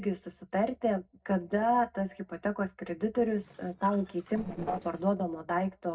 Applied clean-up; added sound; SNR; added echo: neural separator model SepFormer DNS4.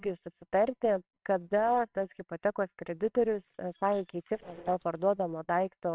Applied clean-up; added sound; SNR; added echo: neural separator model SepFormer WHAMR!.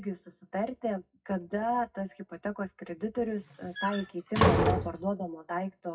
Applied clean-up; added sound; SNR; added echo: classical method WPE with log-MMSE.